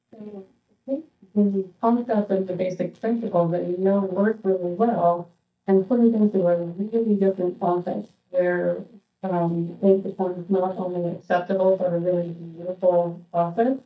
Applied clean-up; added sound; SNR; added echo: neural mask model DeepFilterNet 3.